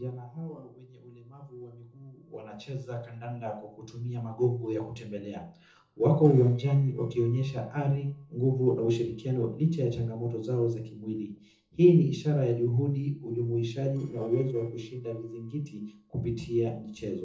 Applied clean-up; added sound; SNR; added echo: neural separator model SepFormer DNS4.